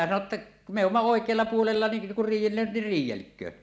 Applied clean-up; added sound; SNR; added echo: none; none; none; none.